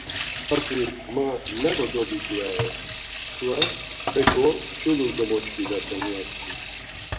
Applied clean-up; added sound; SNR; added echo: none; Sink (filling or washing) / Water tap, faucet; 1 dB; reverberation time 0.7 s.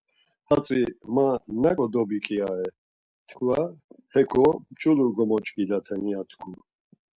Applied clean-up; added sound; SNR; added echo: none; none; none; none.